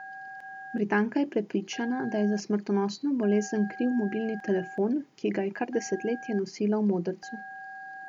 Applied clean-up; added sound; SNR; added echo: none; Telephone; 16 dB; none.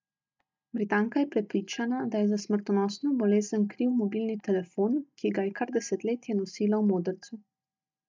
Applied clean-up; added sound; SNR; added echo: neural mask model DeepFilterNet 3.